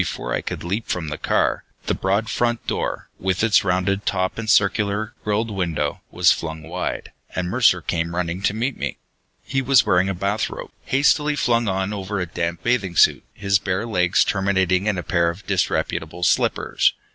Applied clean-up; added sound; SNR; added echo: none; none; none; none.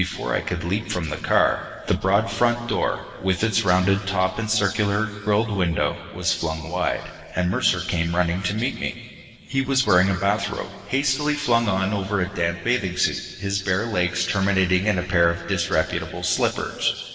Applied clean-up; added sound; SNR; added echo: none; none; none; reverberation time 2.5 s.